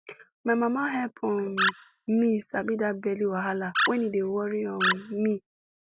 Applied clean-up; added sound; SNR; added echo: none; Animal; 3 dB; none.